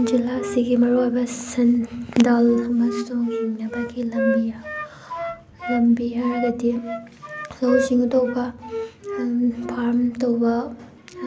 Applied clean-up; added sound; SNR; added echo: none; Wind instrument, woodwind instrument; 10 dB; none.